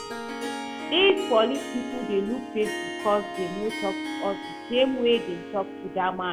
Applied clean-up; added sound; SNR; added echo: none; Harp; 7 dB; none.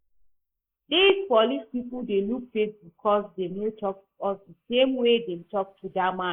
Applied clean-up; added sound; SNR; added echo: neural mask model Resemble Enhance denoiser.